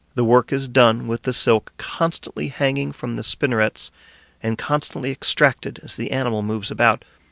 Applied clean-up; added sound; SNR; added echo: none; none; none; none.